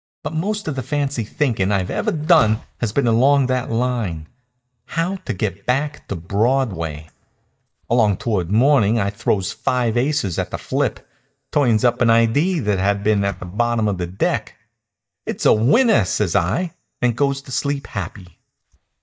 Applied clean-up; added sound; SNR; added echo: neural mask model DeepFilterNet 3.